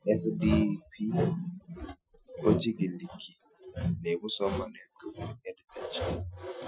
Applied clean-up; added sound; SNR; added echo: classical method Wiener filter.